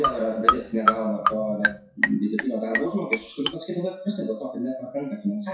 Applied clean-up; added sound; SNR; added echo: classical method WPE with log-MMSE.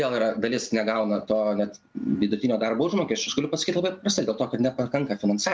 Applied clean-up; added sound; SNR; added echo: none; none; none; none.